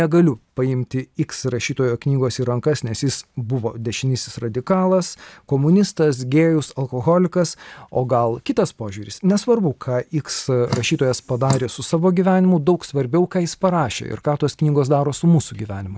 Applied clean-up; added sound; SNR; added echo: none; Drip; 9 dB; none.